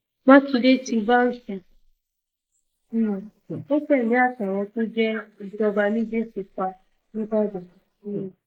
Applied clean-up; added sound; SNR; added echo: neural mask model Resemble Enhance denoiser.